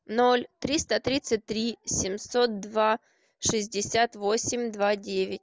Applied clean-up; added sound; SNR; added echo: none; none; none; none.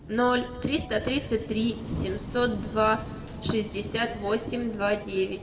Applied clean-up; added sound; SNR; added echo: none; Waves, surf / Wind; 12 dB; reverberation time 1.3 s.